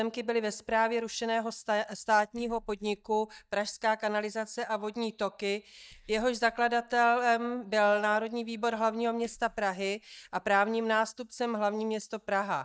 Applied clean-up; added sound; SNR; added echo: neural mask model DeepFilterNet 3.